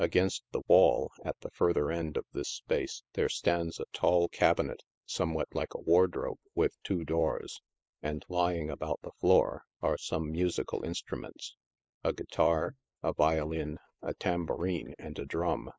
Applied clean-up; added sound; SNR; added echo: neural mask model Resemble Enhance denoiser.